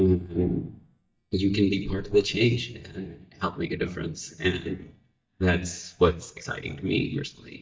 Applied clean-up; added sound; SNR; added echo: neural mask model DeepFilterNet 3.